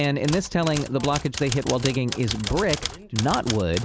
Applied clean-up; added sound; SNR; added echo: none; Typewriter; 9 dB; none.